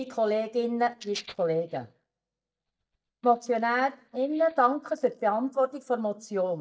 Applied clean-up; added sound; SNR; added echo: neural mask model DeepFilterNet 3.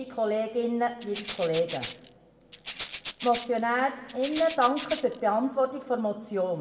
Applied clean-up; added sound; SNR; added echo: none; Rattle (instrument); 8 dB; reverberation time 1.1 s.